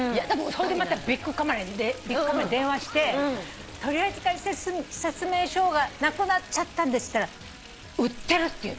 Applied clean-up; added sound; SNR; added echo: none; Stream; 17 dB; none.